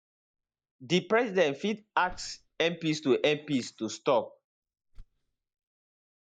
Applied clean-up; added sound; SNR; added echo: neural mask model DeepFilterNet 3.